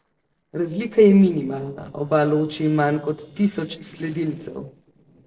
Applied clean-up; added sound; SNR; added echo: neural separator model SepFormer DNS4.